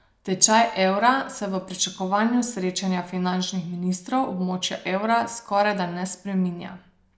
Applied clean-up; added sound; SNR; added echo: none; none; none; none.